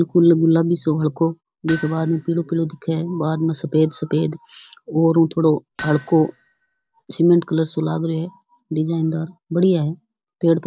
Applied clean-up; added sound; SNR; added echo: none; Hammer; 18 dB; none.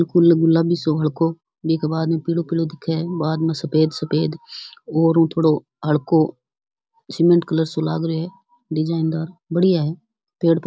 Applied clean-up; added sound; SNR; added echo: none; none; none; none.